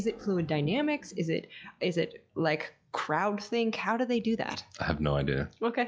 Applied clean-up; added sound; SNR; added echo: classical method log-MMSE.